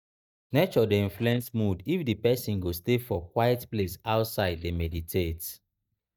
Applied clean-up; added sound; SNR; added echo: neural mask model DeepFilterNet 3.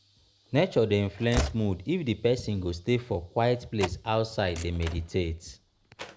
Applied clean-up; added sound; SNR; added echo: none; Slam / Train; 12 dB; none.